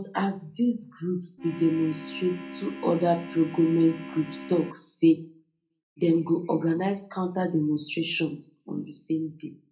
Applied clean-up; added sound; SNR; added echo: none; Organ; 12 dB; reverberation time 0.3 s.